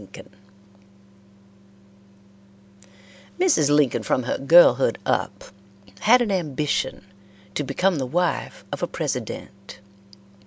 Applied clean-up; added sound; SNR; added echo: none; none; none; none.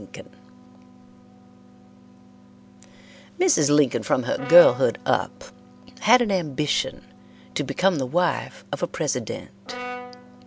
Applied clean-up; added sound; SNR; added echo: none; Brass instrument; 18 dB; none.